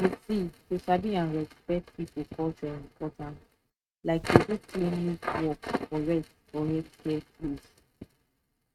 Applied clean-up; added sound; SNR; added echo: neural mask model RNNoise.